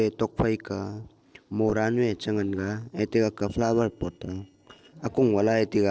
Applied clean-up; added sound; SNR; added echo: neural separator model SepFormer DNS4.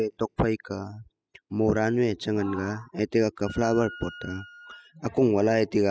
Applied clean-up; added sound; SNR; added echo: classical method spectral subtraction.